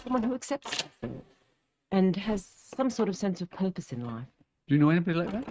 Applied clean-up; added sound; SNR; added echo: neural mask model RNNoise.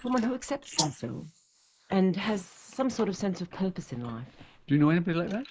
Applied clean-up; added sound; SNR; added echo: neural mask model Resemble Enhance denoiser.